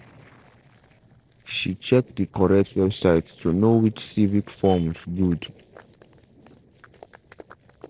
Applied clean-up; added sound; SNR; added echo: neural separator model SepFormer DNS4.